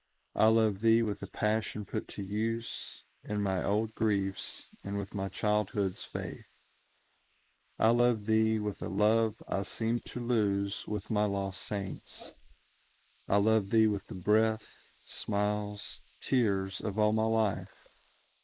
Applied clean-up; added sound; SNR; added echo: neural mask model Resemble Enhance denoiser.